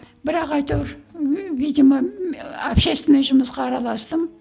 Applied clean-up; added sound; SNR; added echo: none; none; none; none.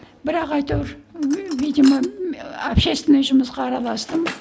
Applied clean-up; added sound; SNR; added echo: none; Drawer open or close; 18 dB; none.